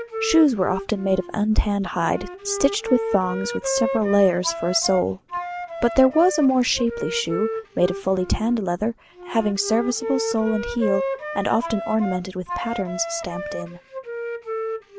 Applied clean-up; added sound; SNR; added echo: none; Wind instrument, woodwind instrument; 8 dB; none.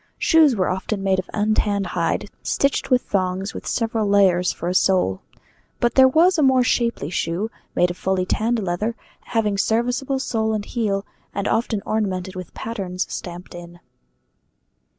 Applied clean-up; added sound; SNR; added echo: none; none; none; none.